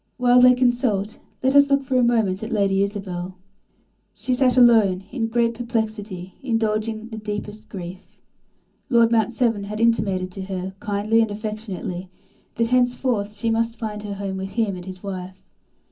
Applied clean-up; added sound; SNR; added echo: none; none; none; reverberation time 0.4 s.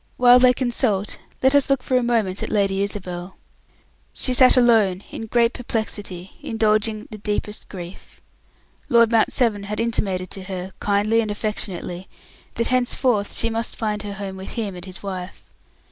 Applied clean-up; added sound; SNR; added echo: none; none; none; none.